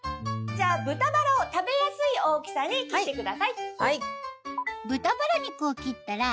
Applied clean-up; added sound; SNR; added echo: classical method log-MMSE.